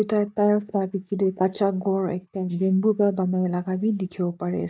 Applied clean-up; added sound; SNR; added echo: neural mask model DeepFilterNet 3.